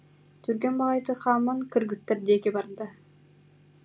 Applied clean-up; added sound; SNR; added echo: none; none; none; none.